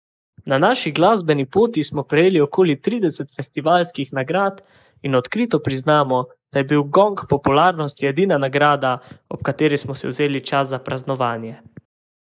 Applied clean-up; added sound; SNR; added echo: neural mask model Resemble Enhance denoiser.